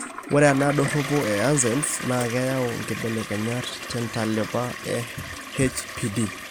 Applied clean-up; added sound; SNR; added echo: none; Toilet flush; 9 dB; none.